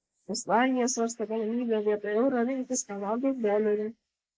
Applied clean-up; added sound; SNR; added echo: neural mask model Resemble Enhance denoiser.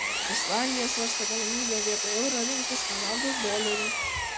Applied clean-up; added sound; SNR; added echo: none; Power tool; -3 dB; none.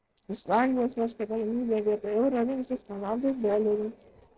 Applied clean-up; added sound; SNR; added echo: neural separator model SepFormer DNS4.